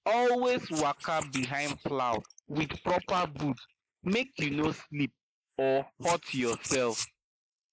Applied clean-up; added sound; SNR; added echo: neural mask model Resemble Enhance denoiser.